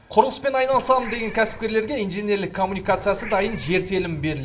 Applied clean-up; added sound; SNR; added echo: none; Meow / Purr; 14 dB; reverberation time 0.7 s.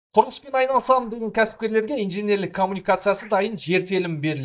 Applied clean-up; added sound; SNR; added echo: neural mask model DeepFilterNet 3.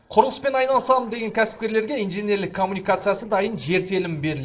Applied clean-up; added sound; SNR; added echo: neural separator model SepFormer DNS4.